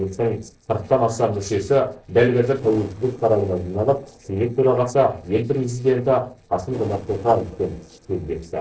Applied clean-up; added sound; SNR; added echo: neural separator model SepFormer DNS4.